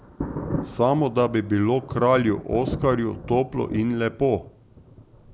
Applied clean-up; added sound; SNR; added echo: none; Thunder; 11 dB; none.